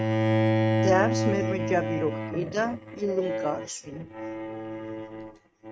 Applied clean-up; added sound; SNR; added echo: neural mask model RNNoise.